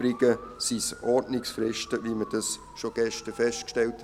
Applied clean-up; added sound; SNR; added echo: none; Motor vehicle (road) / Siren; 19 dB; none.